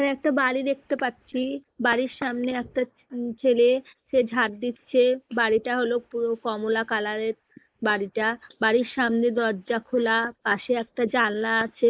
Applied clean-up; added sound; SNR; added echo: neural mask model Resemble Enhance denoiser.